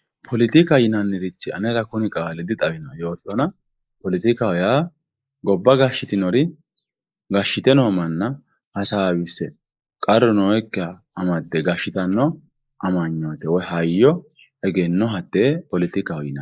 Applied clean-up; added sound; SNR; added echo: neural mask model Resemble Enhance denoiser.